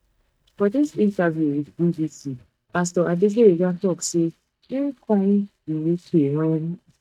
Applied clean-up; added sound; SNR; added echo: neural mask model DeepFilterNet 3.